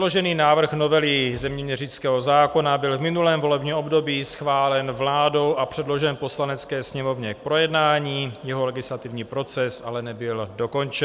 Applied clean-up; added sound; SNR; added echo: none; none; none; none.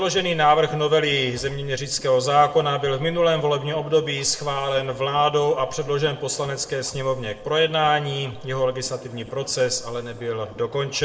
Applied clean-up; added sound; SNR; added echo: none; Scratching (performance technique); 20 dB; reverberation time 0.4 s.